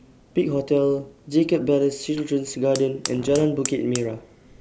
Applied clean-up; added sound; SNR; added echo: none; Fire; 16 dB; none.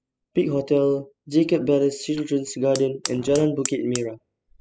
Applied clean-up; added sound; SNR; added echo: classical method spectral subtraction.